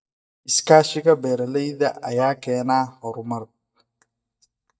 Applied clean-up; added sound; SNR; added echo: neural mask model DeepFilterNet 3.